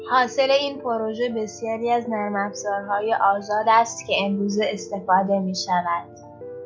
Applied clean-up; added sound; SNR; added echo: none; Piano; 16 dB; none.